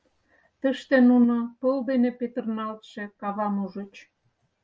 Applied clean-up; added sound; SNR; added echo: none; none; none; none.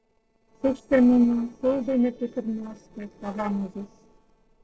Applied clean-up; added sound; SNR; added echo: neural separator model SepFormer DNS4.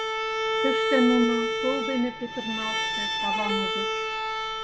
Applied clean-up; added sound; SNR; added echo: none; Bowed string instrument; -2 dB; none.